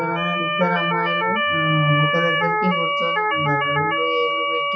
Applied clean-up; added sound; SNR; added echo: classical method WPE with log-MMSE.